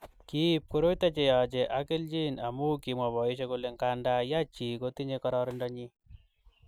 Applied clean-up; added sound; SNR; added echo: none; none; none; none.